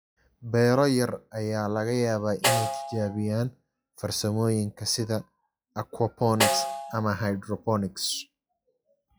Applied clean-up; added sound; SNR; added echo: classical method log-MMSE.